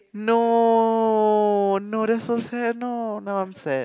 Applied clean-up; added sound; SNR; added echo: none; none; none; none.